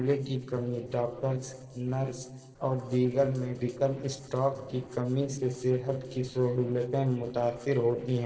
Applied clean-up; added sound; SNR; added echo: neural separator model SepFormer DNS4.